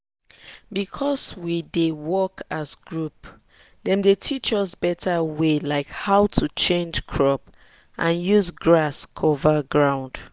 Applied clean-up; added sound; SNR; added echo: none; none; none; none.